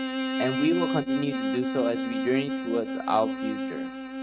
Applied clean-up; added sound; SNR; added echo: neural mask model RNNoise.